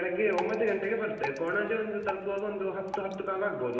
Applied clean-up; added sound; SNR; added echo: none; Drip; 13 dB; reverberation time 1.3 s.